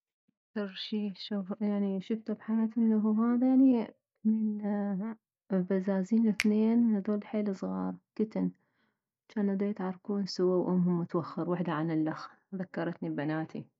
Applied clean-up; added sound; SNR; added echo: neural mask model DeepFilterNet 3.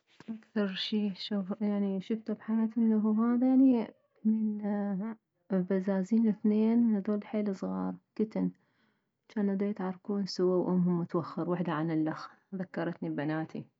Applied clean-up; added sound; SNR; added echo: none; none; none; none.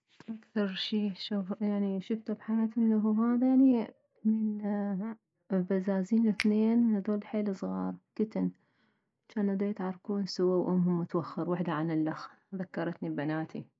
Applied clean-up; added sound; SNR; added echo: neural mask model Resemble Enhance denoiser.